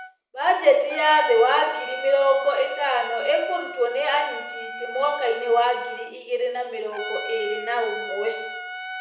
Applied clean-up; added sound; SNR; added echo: none; Trumpet; 11 dB; reverberation time 0.7 s.